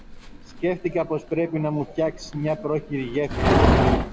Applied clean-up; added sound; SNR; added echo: none; Livestock, farm animals, working animals; -2 dB; none.